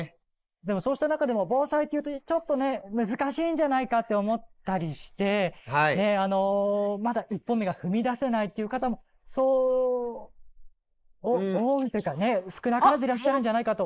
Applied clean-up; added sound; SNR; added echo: neural mask model Resemble Enhance denoiser.